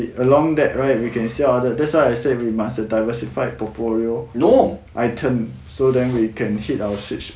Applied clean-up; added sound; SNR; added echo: none; none; none; none.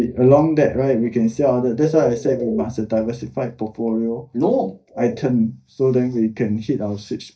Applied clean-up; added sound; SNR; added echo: neural mask model DeepFilterNet 3.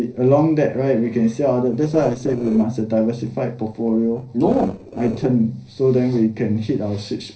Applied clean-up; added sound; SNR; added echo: neural separator model SepFormer DNS4.